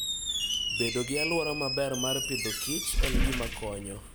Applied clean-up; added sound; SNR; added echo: none; Squeak; -3 dB; none.